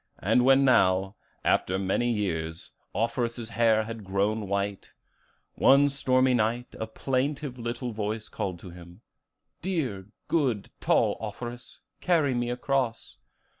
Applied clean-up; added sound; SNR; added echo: none; none; none; none.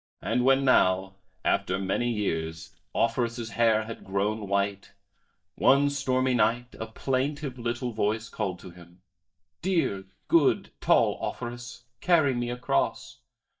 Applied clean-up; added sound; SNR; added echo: neural mask model DeepFilterNet 3.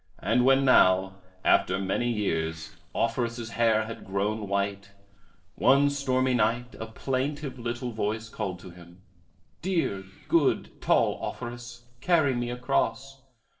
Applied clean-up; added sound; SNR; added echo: neural separator model SepFormer DNS4.